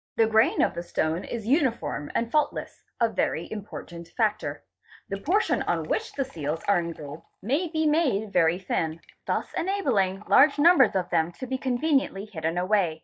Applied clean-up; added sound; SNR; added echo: neural mask model DeepFilterNet 3.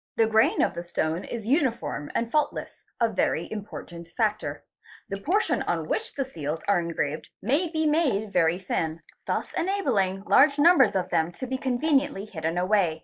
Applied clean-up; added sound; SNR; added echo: neural mask model Resemble Enhance denoiser.